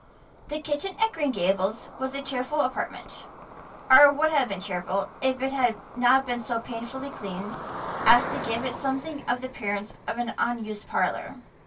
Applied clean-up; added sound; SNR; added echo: none; Cricket; 13 dB; reverberation time 0.1 s.